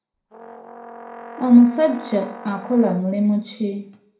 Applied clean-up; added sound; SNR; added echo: none; Brass instrument; 18 dB; reverberation time 0.4 s.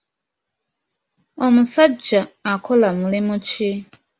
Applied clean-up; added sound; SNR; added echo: none; none; none; none.